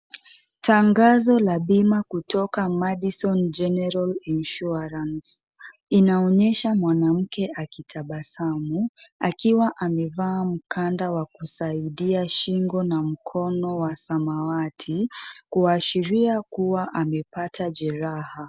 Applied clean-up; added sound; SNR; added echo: none; none; none; none.